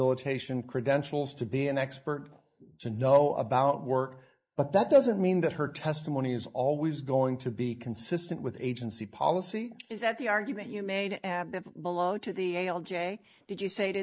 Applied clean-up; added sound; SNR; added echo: neural mask model Resemble Enhance denoiser.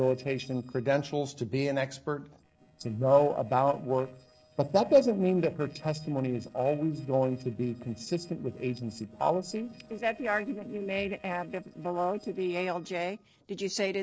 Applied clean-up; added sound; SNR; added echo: neural separator model SepFormer DNS4.